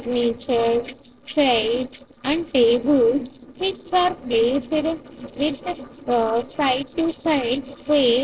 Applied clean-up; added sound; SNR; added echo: neural separator model SepFormer DNS4.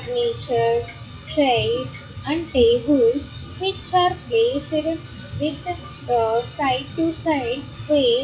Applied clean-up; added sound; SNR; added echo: classical method WPE with log-MMSE.